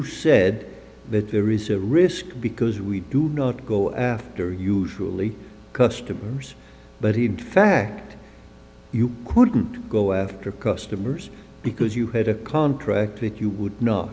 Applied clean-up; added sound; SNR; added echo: none; none; none; none.